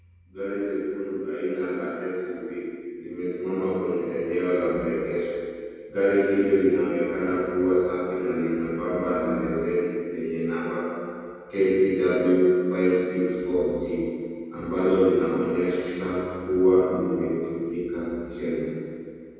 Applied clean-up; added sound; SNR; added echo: none; none; none; reverberation time 2.1 s.